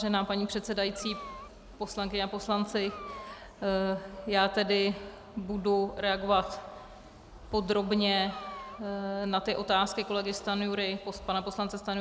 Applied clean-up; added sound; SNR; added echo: none; Meow; 17 dB; none.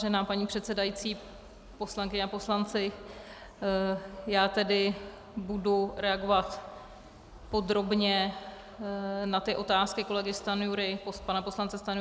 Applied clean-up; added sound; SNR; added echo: none; none; none; none.